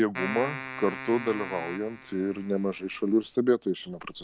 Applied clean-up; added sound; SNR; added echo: none; Keyboard (musical); 10 dB; none.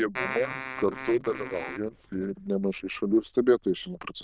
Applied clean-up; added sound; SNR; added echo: neural diffusion model UNIVERSE++.